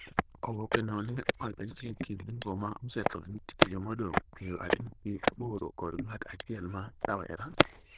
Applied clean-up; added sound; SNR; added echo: neural diffusion model UNIVERSE++.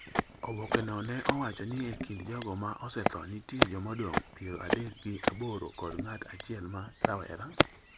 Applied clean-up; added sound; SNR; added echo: none; Walk, footsteps; -3 dB; none.